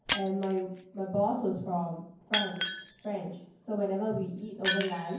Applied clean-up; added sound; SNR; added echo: none; Shatter; 2 dB; reverberation time 0.9 s.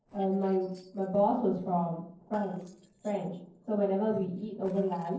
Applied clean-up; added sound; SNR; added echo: neural separator model SepFormer DNS4.